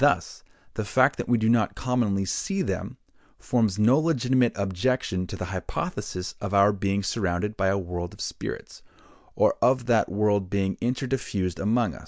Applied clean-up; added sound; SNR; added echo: none; none; none; none.